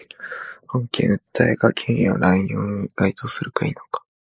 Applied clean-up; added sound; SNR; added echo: neural mask model Resemble Enhance denoiser.